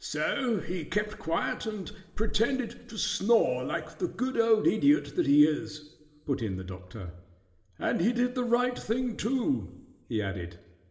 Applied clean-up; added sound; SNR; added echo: none; none; none; reverberation time 1.1 s.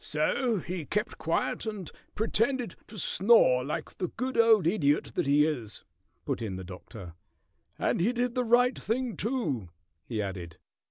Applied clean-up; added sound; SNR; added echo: none; none; none; none.